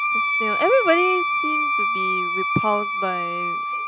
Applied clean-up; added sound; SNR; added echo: none; Wind instrument, woodwind instrument; -2 dB; none.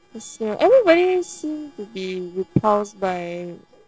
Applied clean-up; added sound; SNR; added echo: neural separator model SepFormer DNS4.